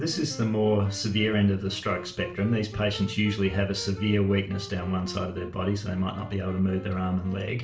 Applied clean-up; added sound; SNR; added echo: none; Wind instrument, woodwind instrument; 17 dB; reverberation time 0.4 s.